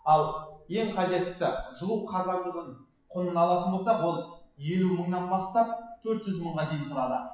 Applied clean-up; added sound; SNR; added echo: classical method WPE with log-MMSE.